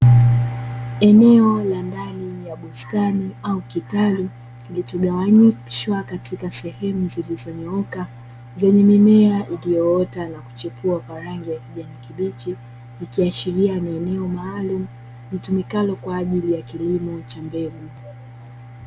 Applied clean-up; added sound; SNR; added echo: none; none; none; none.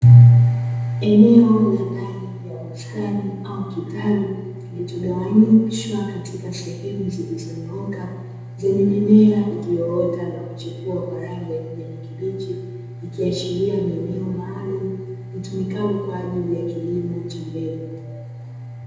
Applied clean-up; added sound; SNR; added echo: none; none; none; reverberation time 1.0 s.